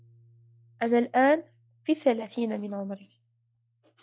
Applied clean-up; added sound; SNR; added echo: classical method log-MMSE.